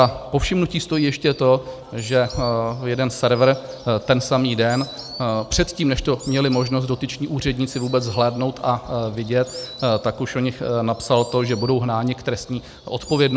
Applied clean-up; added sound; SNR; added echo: none; Insect; 20 dB; none.